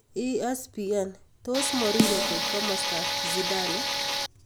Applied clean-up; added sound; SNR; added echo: none; Snare drum + Tools; -4 dB; none.